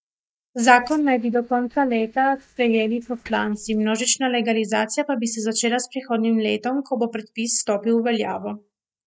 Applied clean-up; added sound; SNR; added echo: neural mask model DeepFilterNet 3.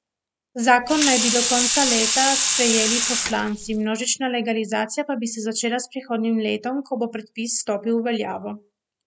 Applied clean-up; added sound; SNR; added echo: none; Sink (filling or washing) / Water tap, faucet; -2 dB; none.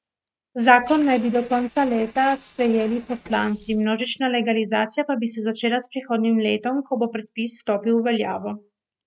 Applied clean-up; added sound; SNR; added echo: neural mask model RNNoise.